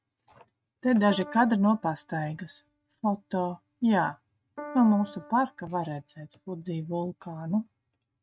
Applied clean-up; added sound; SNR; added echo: neural mask model RNNoise.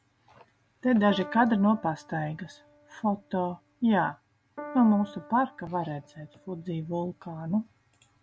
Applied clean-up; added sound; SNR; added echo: none; Piano; 19 dB; none.